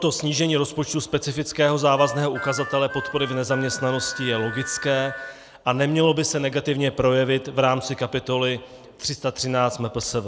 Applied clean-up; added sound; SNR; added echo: none; Harmonica; 11 dB; none.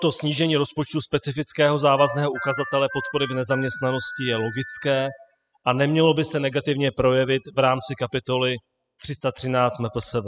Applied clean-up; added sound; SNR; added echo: classical method spectral subtraction.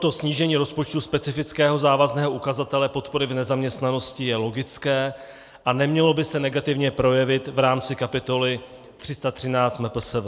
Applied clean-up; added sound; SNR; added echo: none; none; none; none.